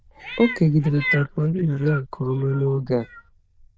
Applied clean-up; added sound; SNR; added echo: neural diffusion model UNIVERSE++.